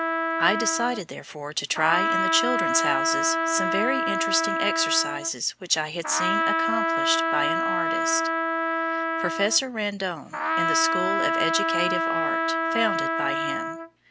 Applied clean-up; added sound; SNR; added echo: none; Trumpet; -3 dB; none.